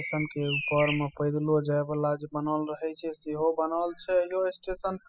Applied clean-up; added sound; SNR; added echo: classical method spectral subtraction.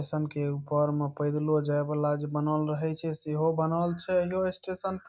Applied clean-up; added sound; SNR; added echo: none; none; none; none.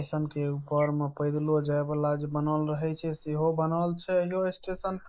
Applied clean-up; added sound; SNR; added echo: neural mask model Resemble Enhance denoiser.